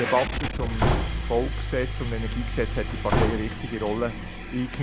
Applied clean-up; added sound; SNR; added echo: none; Slam / Wood + Engine starting / Car; -1 dB; none.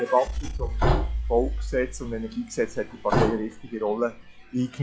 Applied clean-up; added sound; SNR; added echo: classical method log-MMSE.